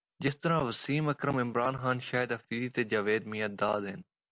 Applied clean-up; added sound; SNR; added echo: none; none; none; none.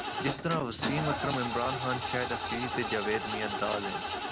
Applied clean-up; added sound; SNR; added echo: none; Engine starting / Car; 1 dB; none.